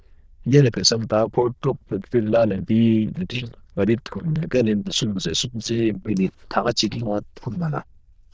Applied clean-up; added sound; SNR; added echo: neural diffusion model UNIVERSE++.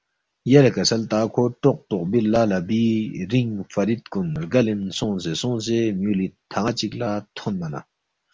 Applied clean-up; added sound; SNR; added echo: none; none; none; none.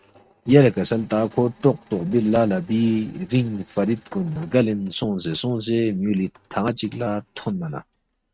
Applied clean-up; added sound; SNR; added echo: neural mask model RNNoise.